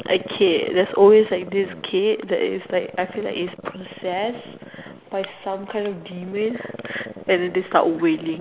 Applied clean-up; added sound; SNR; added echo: none; Growling; 17 dB; none.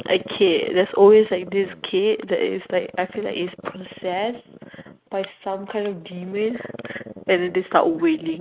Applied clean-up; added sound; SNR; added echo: neural mask model RNNoise.